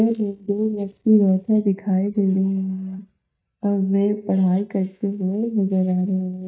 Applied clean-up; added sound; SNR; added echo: neural mask model DeepFilterNet 3.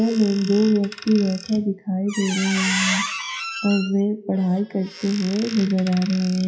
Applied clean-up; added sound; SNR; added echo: classical method WPE with log-MMSE.